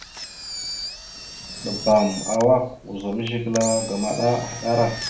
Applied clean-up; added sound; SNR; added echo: none; Engine; 10 dB; reverberation time 0.4 s.